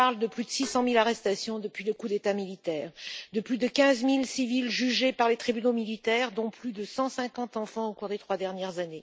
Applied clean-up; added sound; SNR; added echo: none; Dishes, pots, and pans; 18 dB; none.